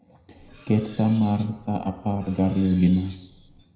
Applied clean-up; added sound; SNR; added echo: none; Cutlery, silverware; 17 dB; reverberation time 0.7 s.